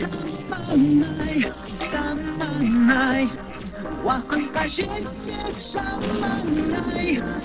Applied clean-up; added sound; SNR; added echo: neural separator model SepFormer DNS4.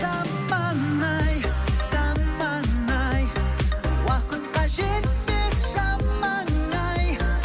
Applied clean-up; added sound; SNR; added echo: none; none; none; none.